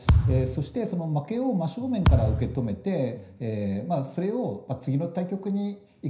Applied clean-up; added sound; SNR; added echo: none; Thump, thud; -2 dB; reverberation time 0.5 s.